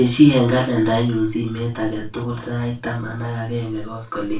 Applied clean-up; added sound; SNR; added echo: none; none; none; reverberation time 0.2 s.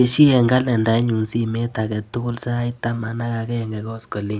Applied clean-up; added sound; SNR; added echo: none; none; none; none.